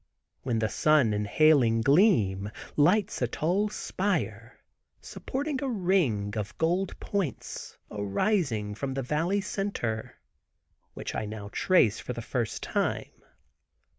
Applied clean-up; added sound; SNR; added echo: none; none; none; none.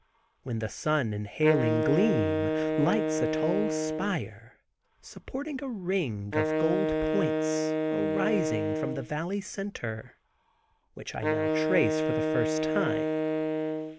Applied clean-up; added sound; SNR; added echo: none; Wind instrument, woodwind instrument; -2 dB; none.